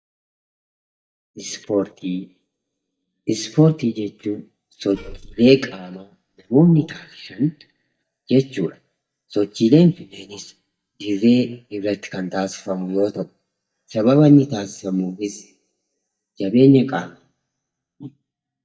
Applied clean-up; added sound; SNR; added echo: neural mask model DeepFilterNet 3.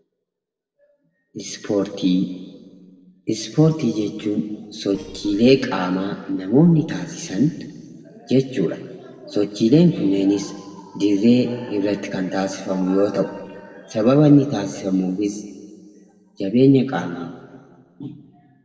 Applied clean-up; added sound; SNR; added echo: neural separator model SepFormer DNS4.